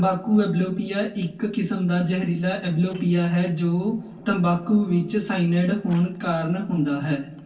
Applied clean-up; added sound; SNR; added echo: neural separator model SepFormer DNS4.